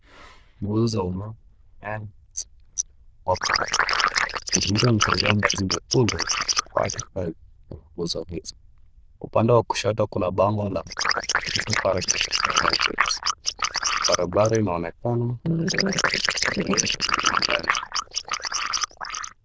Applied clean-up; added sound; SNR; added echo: neural diffusion model UNIVERSE++.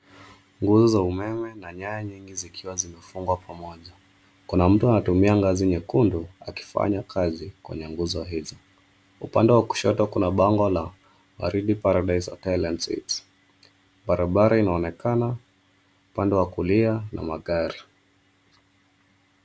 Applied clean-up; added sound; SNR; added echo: none; none; none; none.